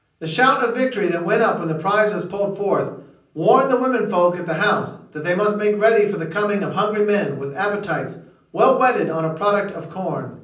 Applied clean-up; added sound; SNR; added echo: none; none; none; reverberation time 0.6 s.